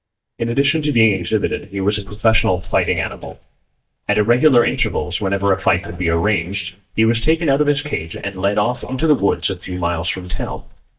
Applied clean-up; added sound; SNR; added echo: neural mask model DeepFilterNet 3.